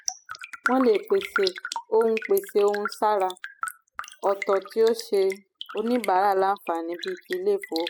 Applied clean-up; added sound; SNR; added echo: classical method spectral subtraction.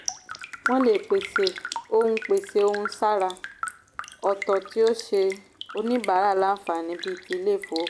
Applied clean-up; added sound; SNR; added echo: none; Raindrop; 11 dB; none.